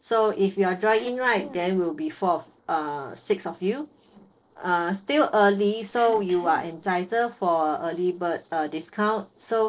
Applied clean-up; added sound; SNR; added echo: neural separator model SepFormer DNS4.